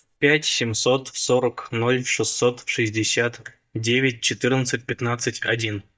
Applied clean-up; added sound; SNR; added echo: neural mask model DeepFilterNet 3.